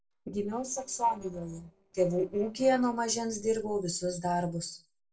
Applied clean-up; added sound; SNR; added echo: neural separator model SepFormer DNS4.